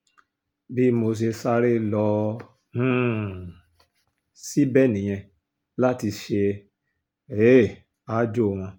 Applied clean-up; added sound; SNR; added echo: none; none; none; none.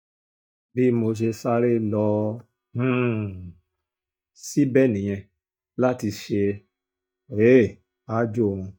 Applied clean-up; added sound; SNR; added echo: neural mask model DeepFilterNet 3.